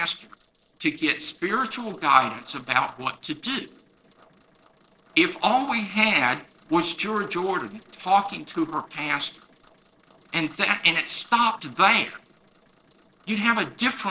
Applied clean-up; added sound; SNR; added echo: neural separator model SepFormer DNS4.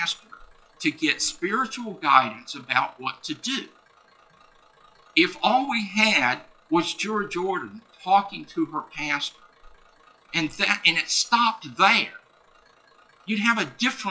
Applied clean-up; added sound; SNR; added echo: classical method WPE with log-MMSE.